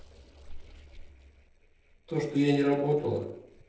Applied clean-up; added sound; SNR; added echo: neural separator model SepFormer DNS4.